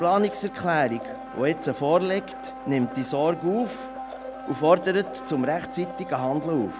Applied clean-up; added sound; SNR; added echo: none; Domestic sounds, home sounds; 12 dB; none.